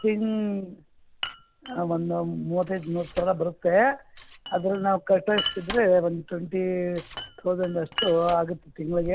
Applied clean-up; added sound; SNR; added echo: none; Glass; 13 dB; none.